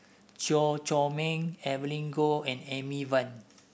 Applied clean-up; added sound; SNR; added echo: none; none; none; none.